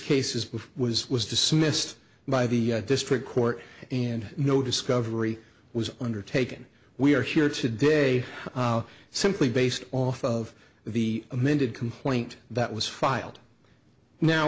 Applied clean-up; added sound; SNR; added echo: none; none; none; none.